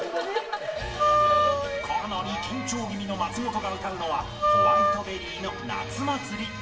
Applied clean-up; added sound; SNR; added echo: none; Wind instrument, woodwind instrument; -5 dB; reverberation time 1.0 s.